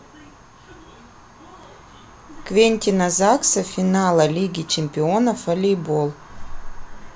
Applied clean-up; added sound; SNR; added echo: none; none; none; none.